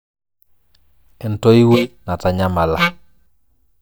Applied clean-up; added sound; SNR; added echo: neural mask model DeepFilterNet 3.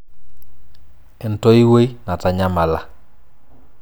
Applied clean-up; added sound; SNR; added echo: none; none; none; none.